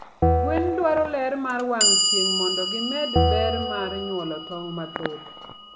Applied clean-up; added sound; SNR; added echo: none; Clock + Bell; -3 dB; none.